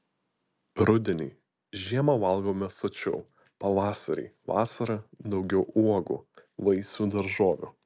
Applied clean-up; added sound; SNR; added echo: none; none; none; none.